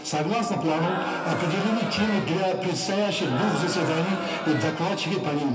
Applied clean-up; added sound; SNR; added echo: none; Crowd; 7 dB; reverberation time 0.3 s.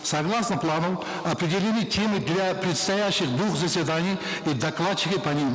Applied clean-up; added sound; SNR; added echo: none; none; none; none.